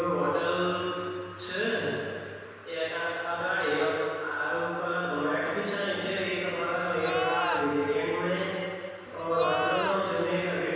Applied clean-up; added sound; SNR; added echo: none; Livestock, farm animals, working animals; 5 dB; reverberation time 1.9 s.